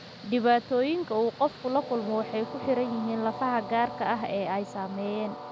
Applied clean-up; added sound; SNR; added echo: none; Train; 12 dB; none.